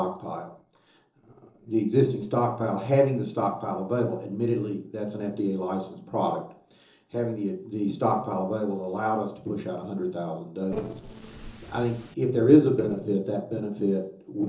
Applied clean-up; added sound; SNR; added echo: neural separator model SepFormer DNS4.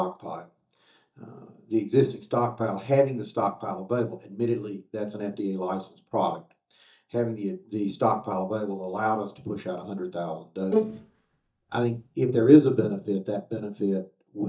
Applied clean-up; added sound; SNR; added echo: neural mask model DeepFilterNet 3.